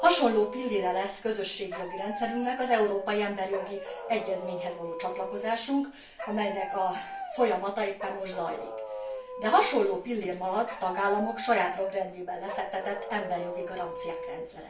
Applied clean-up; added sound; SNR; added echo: none; Dog; 9 dB; reverberation time 0.4 s.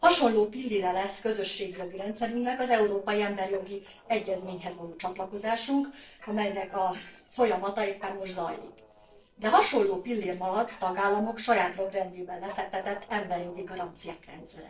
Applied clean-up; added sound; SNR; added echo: neural separator model SepFormer DNS4.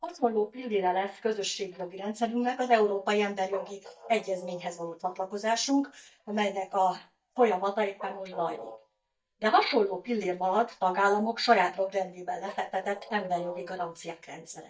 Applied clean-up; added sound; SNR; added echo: neural mask model DeepFilterNet 3.